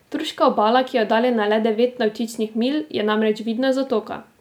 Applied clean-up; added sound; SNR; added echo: none; none; none; none.